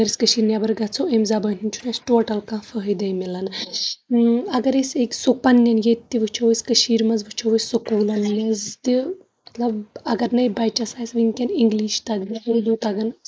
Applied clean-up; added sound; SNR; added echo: neural mask model Resemble Enhance denoiser.